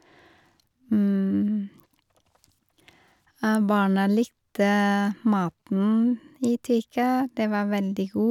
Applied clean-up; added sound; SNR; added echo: none; none; none; none.